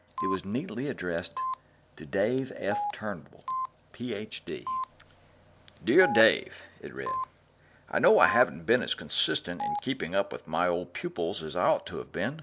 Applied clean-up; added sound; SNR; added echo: none; Telephone; 8 dB; none.